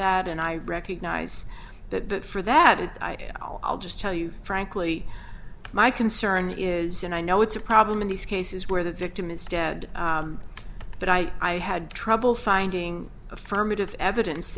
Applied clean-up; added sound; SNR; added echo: none; none; none; none.